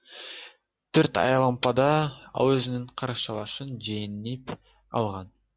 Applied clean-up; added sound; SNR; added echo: none; none; none; none.